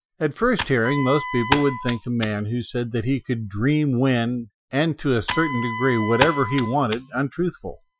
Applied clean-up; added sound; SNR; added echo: classical method Wiener filter.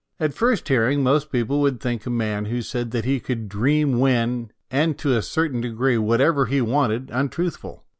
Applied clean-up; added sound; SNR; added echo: none; none; none; none.